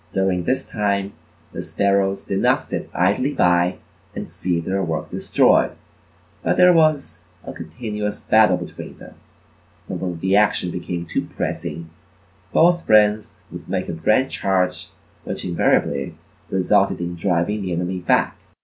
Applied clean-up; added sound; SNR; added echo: none; none; none; none.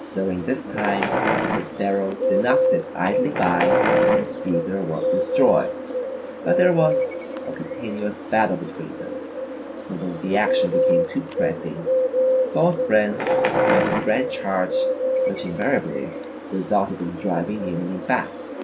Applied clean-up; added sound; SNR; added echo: none; Bird + Wild animals; -2 dB; none.